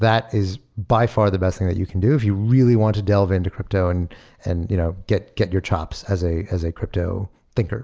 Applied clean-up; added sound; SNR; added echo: none; none; none; none.